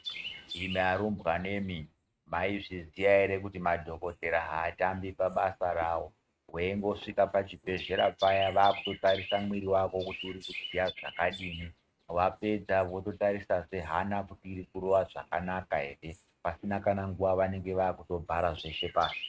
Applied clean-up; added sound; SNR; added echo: neural mask model RNNoise.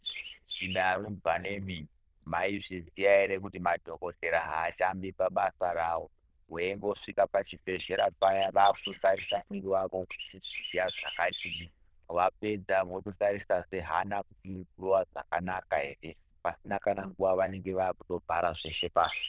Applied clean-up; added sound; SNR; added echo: neural diffusion model UNIVERSE++.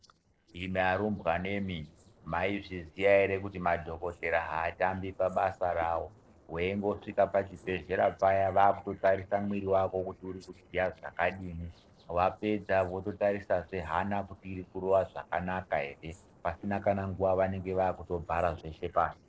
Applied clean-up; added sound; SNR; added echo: neural separator model SepFormer DNS4.